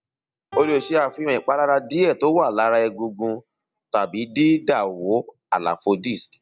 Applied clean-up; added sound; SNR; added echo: none; Piano; 17 dB; none.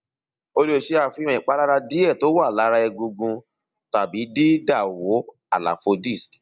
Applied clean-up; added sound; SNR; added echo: none; none; none; none.